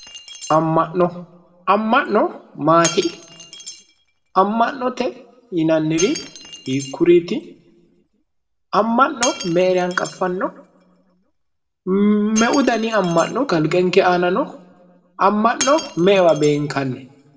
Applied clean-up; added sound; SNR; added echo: none; Shatter; 16 dB; reverberation time 0.7 s.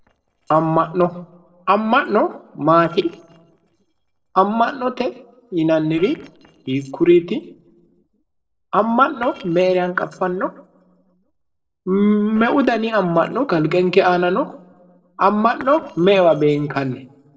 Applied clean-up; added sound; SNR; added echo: neural separator model SepFormer DNS4.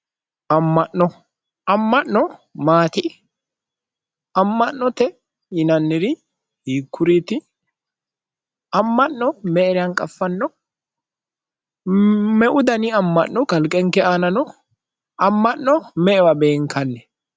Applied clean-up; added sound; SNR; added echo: none; none; none; none.